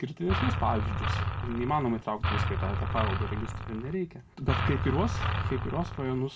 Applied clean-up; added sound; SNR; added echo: none; Engine; -2 dB; reverberation time 0.2 s.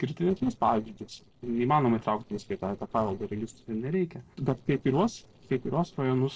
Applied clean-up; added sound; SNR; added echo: neural separator model SepFormer DNS4.